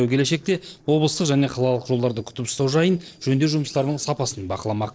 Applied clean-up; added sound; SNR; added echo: neural separator model SepFormer DNS4.